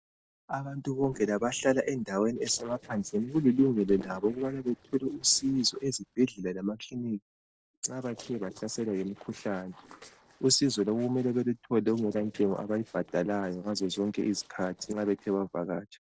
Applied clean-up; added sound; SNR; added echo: neural separator model SepFormer DNS4.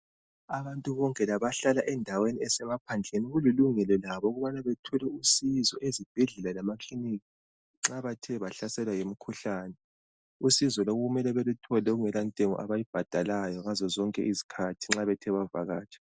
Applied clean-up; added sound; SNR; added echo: none; none; none; none.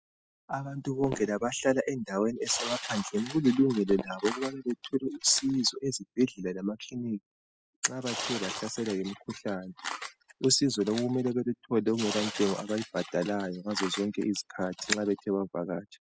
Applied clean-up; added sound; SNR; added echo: classical method spectral subtraction.